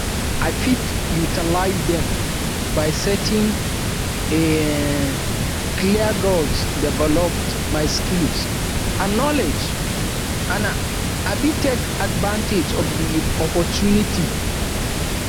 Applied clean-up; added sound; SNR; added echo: none; Water; -2 dB; none.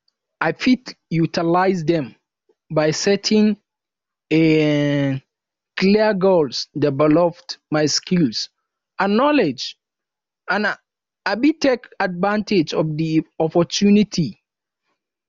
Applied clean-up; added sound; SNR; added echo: none; none; none; none.